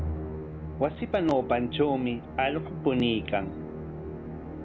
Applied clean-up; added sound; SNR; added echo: none; Musical instrument; 7 dB; none.